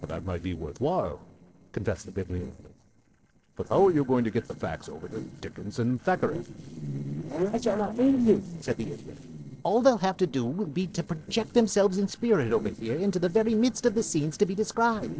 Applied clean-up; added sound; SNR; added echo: neural separator model SepFormer DNS4.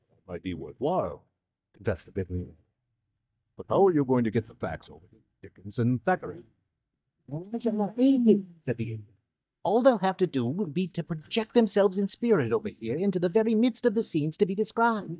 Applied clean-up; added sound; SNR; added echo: neural mask model DeepFilterNet 3.